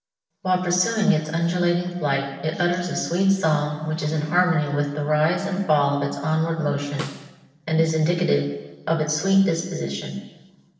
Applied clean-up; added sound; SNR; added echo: neural separator model SepFormer DNS4.